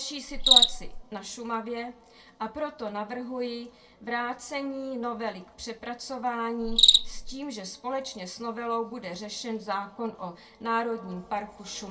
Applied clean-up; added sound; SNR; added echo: none; Cricket; -3 dB; reverberation time 0.2 s.